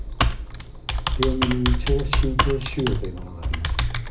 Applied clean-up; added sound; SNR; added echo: none; Computer keyboard; -4 dB; reverberation time 0.4 s.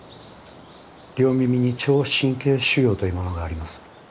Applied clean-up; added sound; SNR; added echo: none; none; none; none.